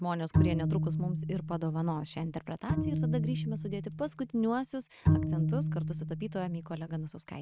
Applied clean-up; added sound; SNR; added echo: neural mask model RNNoise.